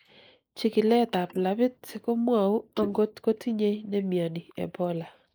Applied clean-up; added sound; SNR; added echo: neural mask model Resemble Enhance denoiser.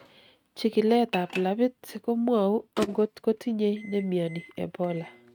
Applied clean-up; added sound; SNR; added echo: neural mask model RNNoise.